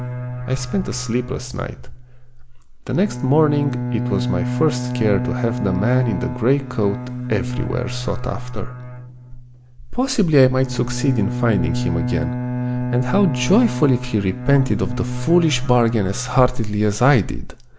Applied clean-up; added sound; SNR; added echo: none; Bowed string instrument; 6 dB; none.